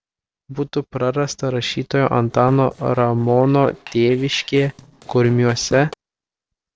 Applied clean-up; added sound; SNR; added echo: neural separator model SepFormer DNS4.